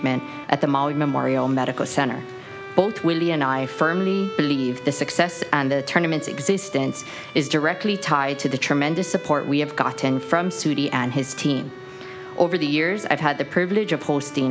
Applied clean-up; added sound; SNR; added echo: none; Bowed string instrument; 15 dB; none.